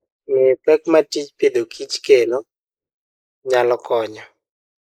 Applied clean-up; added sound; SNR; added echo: neural mask model Resemble Enhance denoiser.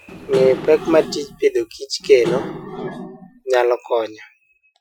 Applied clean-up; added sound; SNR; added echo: classical method Wiener filter.